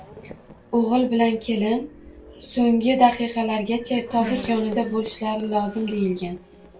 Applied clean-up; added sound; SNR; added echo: none; Race car, auto racing / Accelerating, revving, vroom; 17 dB; reverberation time 0.2 s.